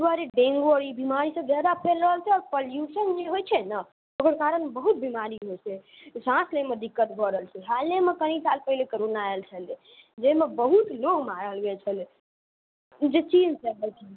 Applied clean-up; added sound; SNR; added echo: none; none; none; none.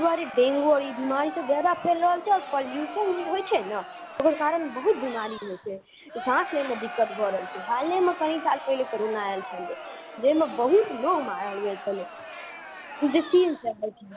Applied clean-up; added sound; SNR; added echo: none; Crowd; 12 dB; none.